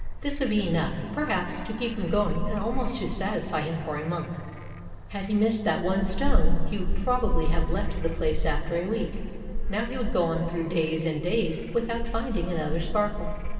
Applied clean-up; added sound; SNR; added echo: none; Frog; -1 dB; reverberation time 2.5 s.